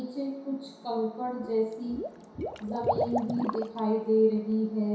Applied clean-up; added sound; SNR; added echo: none; Liquid; 6 dB; reverberation time 0.7 s.